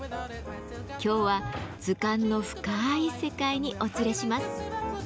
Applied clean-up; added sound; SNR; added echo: none; Sliding door; 14 dB; none.